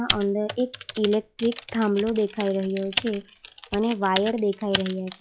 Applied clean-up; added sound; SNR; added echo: classical method log-MMSE.